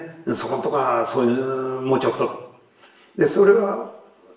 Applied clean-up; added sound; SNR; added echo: none; none; none; reverberation time 0.8 s.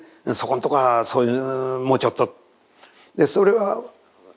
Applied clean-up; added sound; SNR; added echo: none; none; none; none.